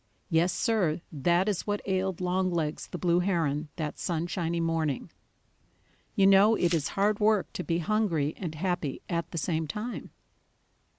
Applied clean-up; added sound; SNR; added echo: none; Glass; 16 dB; none.